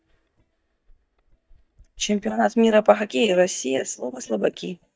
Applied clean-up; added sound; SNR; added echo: neural mask model DeepFilterNet 3.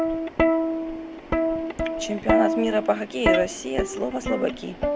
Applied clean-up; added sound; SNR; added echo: none; Plucked string instrument; -3 dB; none.